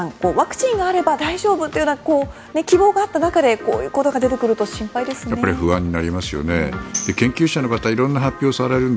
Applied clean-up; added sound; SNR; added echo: none; Tambourine; 14 dB; none.